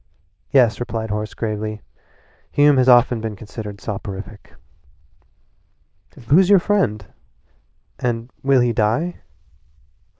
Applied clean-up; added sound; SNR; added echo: neural diffusion model UNIVERSE++.